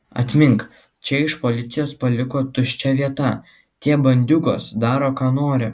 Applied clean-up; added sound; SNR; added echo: none; none; none; none.